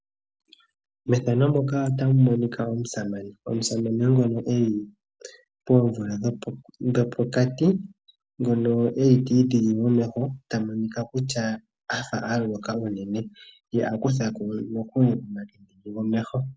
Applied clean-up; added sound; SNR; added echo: none; none; none; none.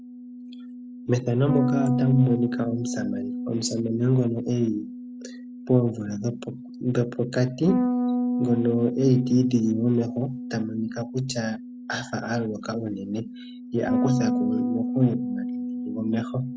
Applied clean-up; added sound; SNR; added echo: none; Bass guitar; 4 dB; none.